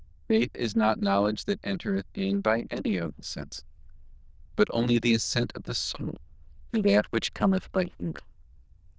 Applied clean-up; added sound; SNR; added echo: neural diffusion model UNIVERSE++.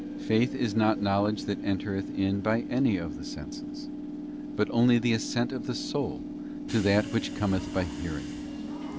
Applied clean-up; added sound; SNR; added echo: none; Subway, metro, underground / Train; 7 dB; none.